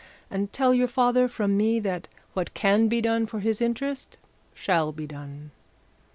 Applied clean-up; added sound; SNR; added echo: none; none; none; none.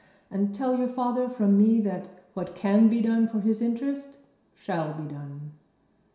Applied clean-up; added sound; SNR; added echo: none; none; none; reverberation time 0.7 s.